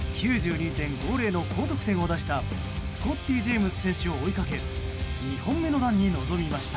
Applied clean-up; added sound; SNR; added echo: none; none; none; none.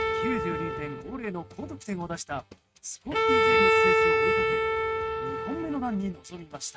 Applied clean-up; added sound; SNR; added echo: neural mask model RNNoise.